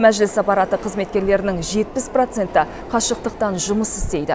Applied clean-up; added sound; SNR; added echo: none; Subway, metro, underground; 14 dB; none.